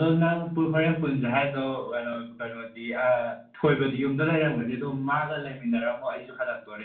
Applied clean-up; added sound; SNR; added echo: none; none; none; reverberation time 0.3 s.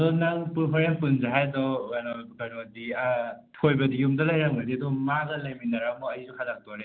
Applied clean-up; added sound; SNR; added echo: none; none; none; none.